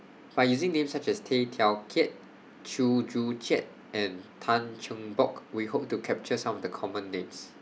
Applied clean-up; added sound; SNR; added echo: none; none; none; none.